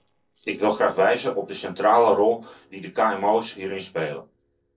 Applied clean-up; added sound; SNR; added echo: neural separator model SepFormer DNS4.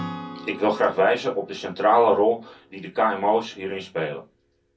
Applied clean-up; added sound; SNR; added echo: none; Acoustic guitar / Strum; 18 dB; reverberation time 0.3 s.